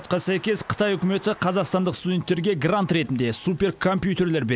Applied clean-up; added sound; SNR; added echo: none; none; none; none.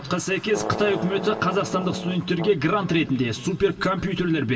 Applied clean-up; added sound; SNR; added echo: none; Brass instrument; 11 dB; reverberation time 2.3 s.